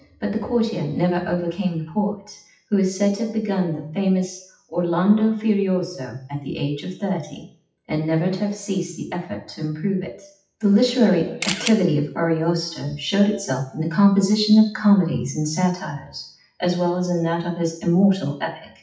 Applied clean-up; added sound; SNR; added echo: classical method WPE with log-MMSE.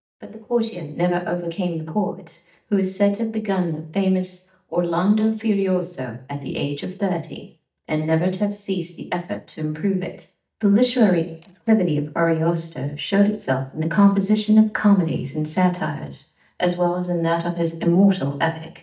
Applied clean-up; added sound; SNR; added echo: neural mask model DeepFilterNet 3.